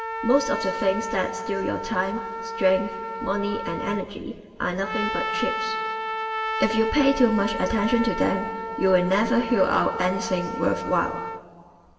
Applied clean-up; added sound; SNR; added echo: none; Trumpet; 6 dB; reverberation time 1.9 s.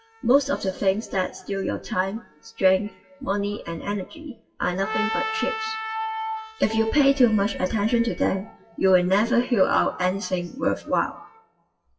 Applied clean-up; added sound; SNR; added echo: classical method WPE with log-MMSE.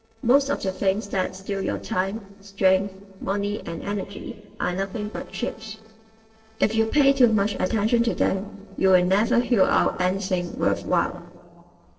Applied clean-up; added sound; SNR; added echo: neural separator model SepFormer DNS4.